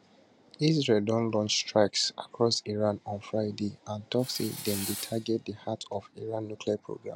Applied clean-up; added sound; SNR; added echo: none; Tools; 10 dB; none.